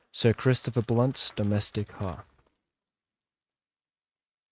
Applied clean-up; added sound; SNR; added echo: neural mask model RNNoise.